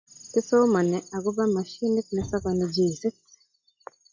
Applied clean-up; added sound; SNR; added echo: classical method log-MMSE.